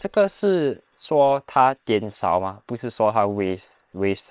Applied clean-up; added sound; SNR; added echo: neural separator model SepFormer WHAM!.